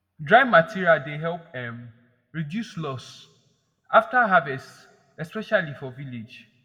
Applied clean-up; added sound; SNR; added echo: none; none; none; reverberation time 1.1 s.